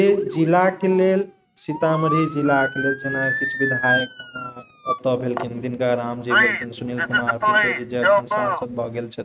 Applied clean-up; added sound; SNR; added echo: neural mask model RNNoise.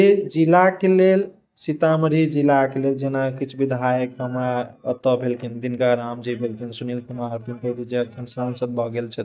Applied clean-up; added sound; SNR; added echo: neural mask model DeepFilterNet 3.